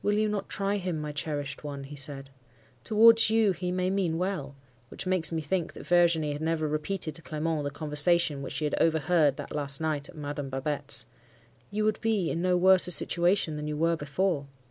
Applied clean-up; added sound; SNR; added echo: none; none; none; none.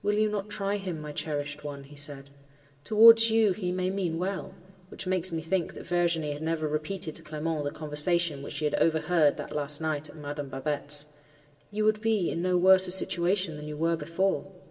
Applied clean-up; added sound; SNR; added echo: none; none; none; reverberation time 1.7 s.